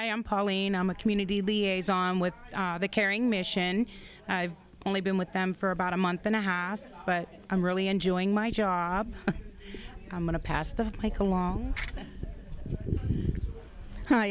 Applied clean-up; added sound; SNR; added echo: none; Ratchet, pawl; 5 dB; none.